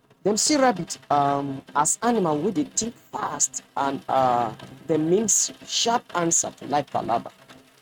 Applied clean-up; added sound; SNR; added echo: neural mask model RNNoise.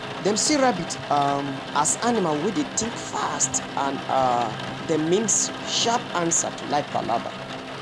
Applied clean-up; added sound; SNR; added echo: none; Rain; 8 dB; none.